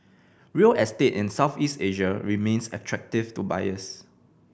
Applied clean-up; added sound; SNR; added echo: none; none; none; none.